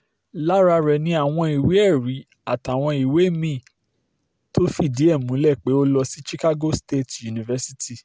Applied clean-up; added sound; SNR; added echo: none; none; none; none.